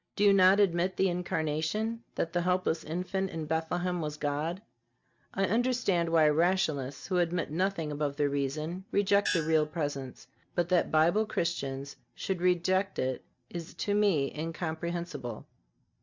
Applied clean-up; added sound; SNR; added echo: neural mask model DeepFilterNet 3.